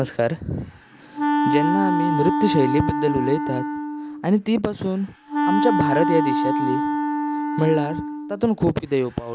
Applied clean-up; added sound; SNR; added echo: none; Wind instrument, woodwind instrument; 0 dB; none.